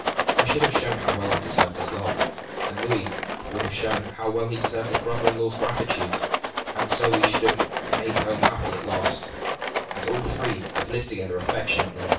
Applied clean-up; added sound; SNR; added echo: none; Rattle; -2 dB; reverberation time 0.3 s.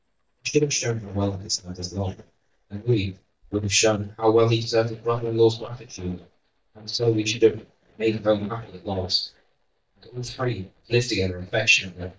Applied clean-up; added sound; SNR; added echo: neural mask model DeepFilterNet 3.